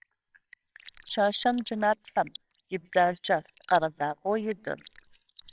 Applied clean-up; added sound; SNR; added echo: neural separator model SepFormer WHAMR!.